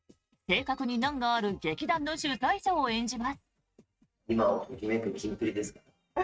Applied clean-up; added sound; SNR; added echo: neural mask model RNNoise.